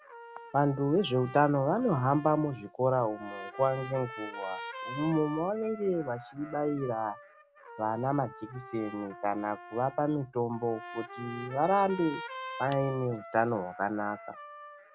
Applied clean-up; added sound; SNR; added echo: none; Trumpet; 14 dB; none.